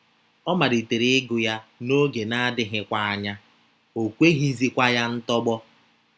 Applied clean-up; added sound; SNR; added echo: none; none; none; none.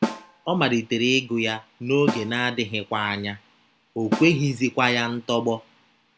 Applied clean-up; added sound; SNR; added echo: none; Snare drum; 10 dB; none.